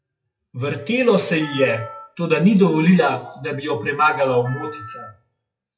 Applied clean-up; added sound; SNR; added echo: classical method WPE with log-MMSE.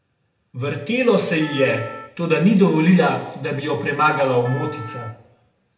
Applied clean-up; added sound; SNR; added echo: none; Wind instrument, woodwind instrument; 18 dB; reverberation time 0.8 s.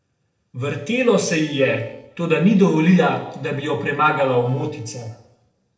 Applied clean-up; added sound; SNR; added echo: neural separator model SepFormer DNS4.